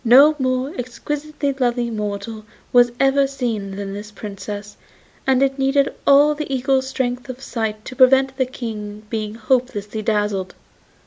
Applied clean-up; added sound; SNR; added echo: none; none; none; none.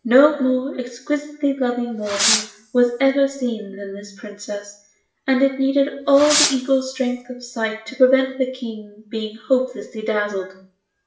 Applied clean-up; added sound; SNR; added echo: classical method WPE with log-MMSE.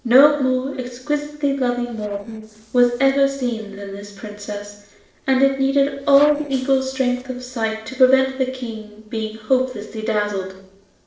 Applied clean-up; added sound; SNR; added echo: neural separator model SepFormer DNS4.